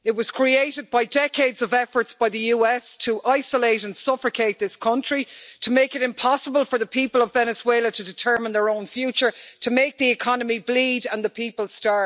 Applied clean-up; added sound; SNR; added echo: none; none; none; none.